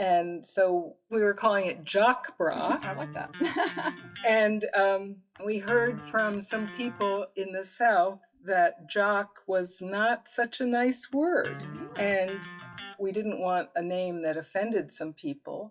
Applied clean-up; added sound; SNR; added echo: classical method WPE with log-MMSE.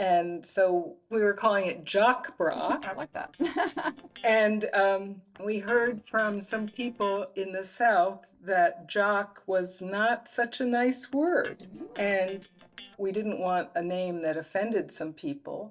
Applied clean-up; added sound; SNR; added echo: neural separator model SepFormer DNS4.